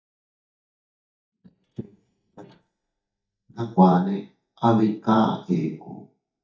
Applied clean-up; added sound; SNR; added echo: neural mask model DeepFilterNet 3.